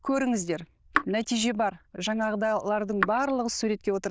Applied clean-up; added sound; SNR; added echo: neural diffusion model UNIVERSE++.